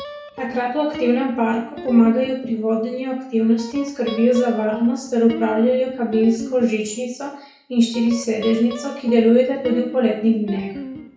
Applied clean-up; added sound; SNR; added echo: none; Guitar; 15 dB; reverberation time 0.6 s.